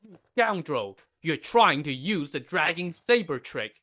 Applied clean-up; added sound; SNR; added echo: neural mask model DeepFilterNet 3.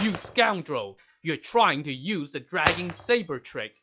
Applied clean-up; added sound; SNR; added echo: classical method log-MMSE.